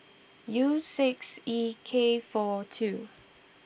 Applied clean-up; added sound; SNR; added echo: none; none; none; none.